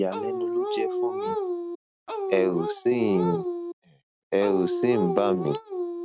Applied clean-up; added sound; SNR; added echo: neural mask model RNNoise.